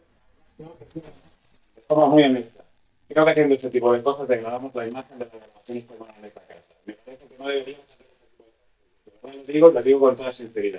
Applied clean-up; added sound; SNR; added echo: neural mask model DeepFilterNet 3.